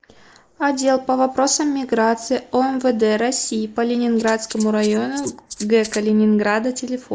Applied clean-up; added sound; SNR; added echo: neural mask model Resemble Enhance denoiser.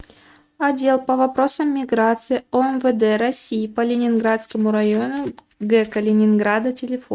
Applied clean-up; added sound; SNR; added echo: neural mask model RNNoise.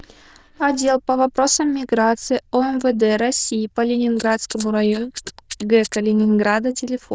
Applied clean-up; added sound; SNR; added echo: neural diffusion model UNIVERSE++.